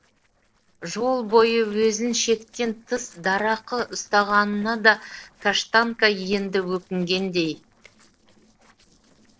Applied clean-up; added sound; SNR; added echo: neural separator model SepFormer DNS4.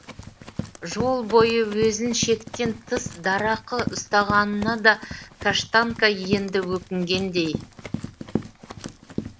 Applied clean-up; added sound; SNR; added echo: none; Run; 10 dB; none.